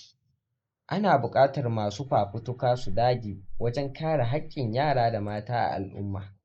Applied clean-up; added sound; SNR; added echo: neural mask model Resemble Enhance denoiser.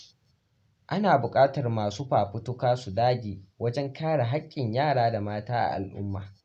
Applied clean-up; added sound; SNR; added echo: none; none; none; none.